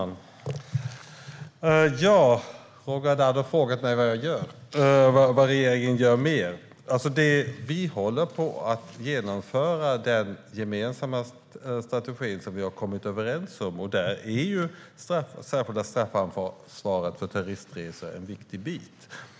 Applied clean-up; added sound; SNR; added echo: none; none; none; none.